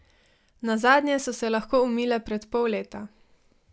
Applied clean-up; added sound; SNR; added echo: none; none; none; none.